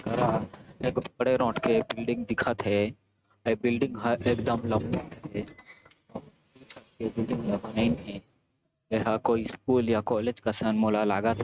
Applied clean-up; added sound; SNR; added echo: neural mask model RNNoise.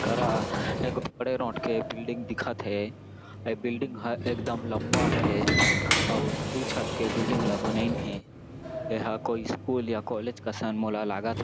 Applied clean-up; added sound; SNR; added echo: none; Sliding door; -1 dB; none.